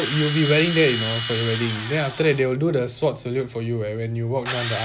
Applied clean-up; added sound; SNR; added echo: none; Drill; 9 dB; none.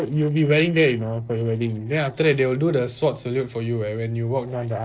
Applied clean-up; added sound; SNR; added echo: neural separator model SepFormer DNS4.